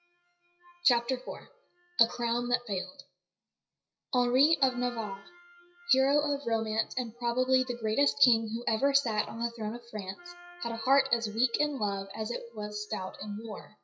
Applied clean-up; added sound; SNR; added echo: classical method WPE with log-MMSE.